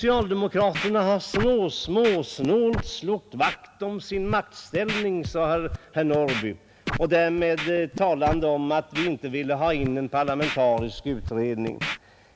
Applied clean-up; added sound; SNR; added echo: none; Scratching (performance technique); 10 dB; none.